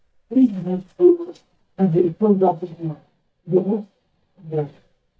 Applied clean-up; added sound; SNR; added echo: neural mask model DeepFilterNet 3.